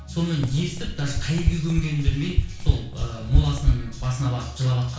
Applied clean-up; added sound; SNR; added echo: none; Run; -1 dB; reverberation time 0.6 s.